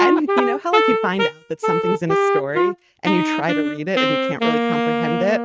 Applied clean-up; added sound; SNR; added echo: neural mask model RNNoise.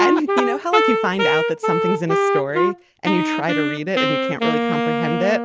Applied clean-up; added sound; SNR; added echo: none; Wind instrument, woodwind instrument; -3 dB; none.